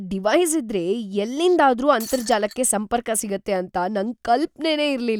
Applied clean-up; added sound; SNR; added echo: none; Shatter; 16 dB; none.